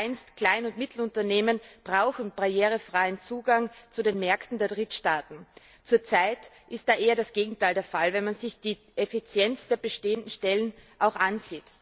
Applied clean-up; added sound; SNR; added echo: none; none; none; none.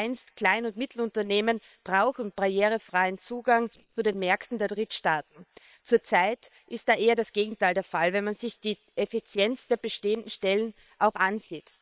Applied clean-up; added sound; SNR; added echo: neural separator model SepFormer WHAM!.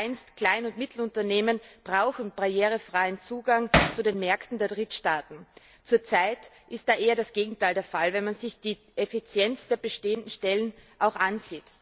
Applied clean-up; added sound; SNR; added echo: none; Hammer; -5 dB; none.